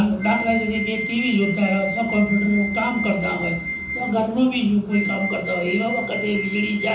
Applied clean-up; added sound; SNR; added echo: none; Wind instrument, woodwind instrument; 7 dB; reverberation time 0.6 s.